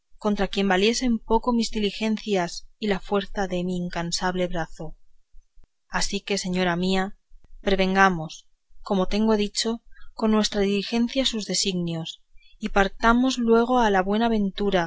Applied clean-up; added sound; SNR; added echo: none; none; none; none.